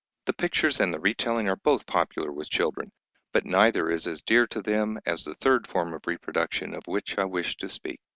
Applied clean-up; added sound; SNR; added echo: none; none; none; none.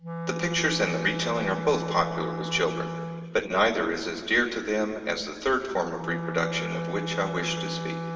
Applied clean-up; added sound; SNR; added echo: none; Wind instrument, woodwind instrument; 6 dB; reverberation time 2.0 s.